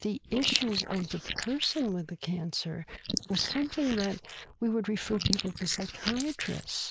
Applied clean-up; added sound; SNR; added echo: neural mask model Resemble Enhance denoiser.